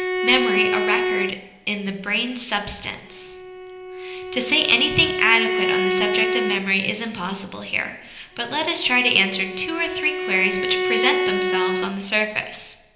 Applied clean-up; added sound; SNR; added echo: none; Bowed string instrument; 3 dB; reverberation time 0.9 s.